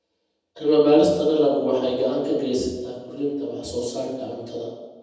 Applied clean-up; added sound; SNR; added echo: none; none; none; reverberation time 1.1 s.